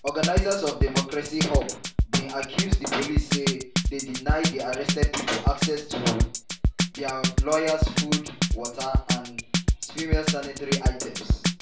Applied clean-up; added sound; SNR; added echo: none; Drum kit; -4 dB; reverberation time 0.4 s.